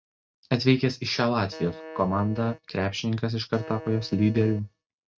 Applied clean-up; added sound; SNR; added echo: neural mask model RNNoise.